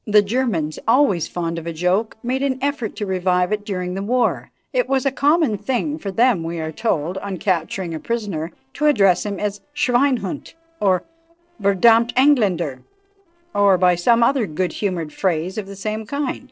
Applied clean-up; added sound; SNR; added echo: neural separator model SepFormer DNS4.